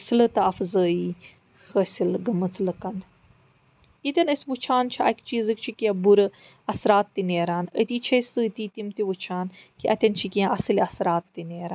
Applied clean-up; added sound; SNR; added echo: none; none; none; none.